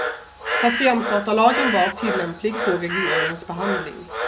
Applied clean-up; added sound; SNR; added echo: none; Frog + Bird; 3 dB; none.